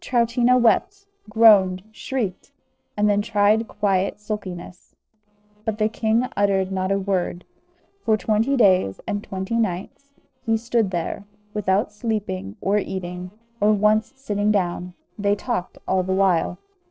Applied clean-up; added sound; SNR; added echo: neural separator model SepFormer DNS4.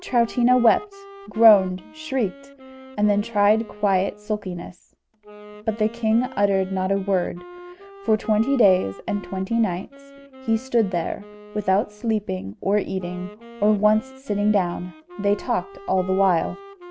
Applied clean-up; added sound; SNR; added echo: none; Wind instrument, woodwind instrument; 18 dB; none.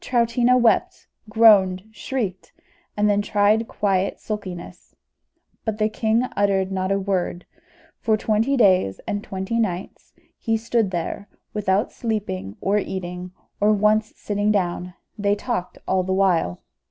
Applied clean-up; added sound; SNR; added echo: none; none; none; none.